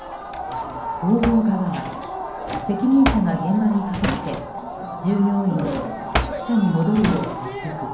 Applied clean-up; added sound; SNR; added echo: none; Drawer open or close; 9 dB; reverberation time 0.6 s.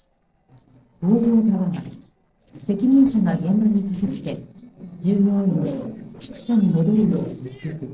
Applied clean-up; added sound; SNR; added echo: neural separator model SepFormer DNS4.